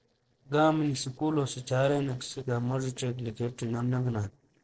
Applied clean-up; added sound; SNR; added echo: neural separator model SepFormer DNS4.